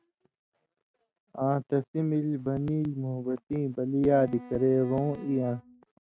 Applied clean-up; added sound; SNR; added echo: neural mask model RNNoise.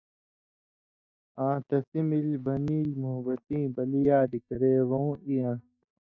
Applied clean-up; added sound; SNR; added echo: neural mask model DeepFilterNet 3.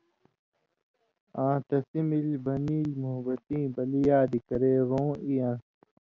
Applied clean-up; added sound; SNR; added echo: none; none; none; none.